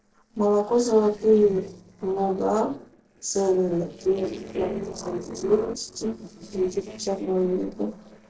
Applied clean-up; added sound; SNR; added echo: neural separator model SepFormer DNS4.